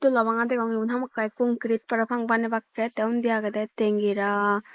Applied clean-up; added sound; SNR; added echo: neural mask model Resemble Enhance denoiser.